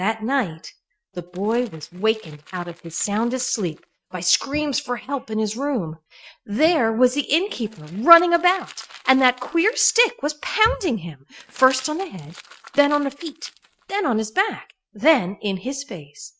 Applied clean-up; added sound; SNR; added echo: neural mask model RNNoise.